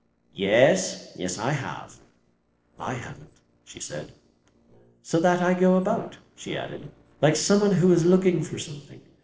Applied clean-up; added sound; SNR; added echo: neural separator model SepFormer DNS4.